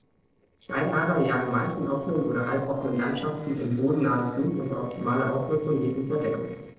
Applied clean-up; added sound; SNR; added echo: neural separator model SepFormer DNS4.